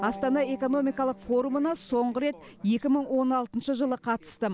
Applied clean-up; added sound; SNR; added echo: none; Bowed string instrument; 19 dB; none.